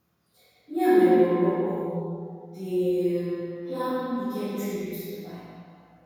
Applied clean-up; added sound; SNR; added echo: none; none; none; reverberation time 2.2 s.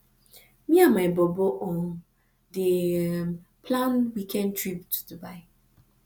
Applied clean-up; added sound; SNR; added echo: none; none; none; none.